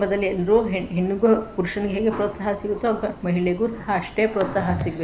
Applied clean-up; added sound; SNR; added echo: none; Subway, metro, underground; 20 dB; none.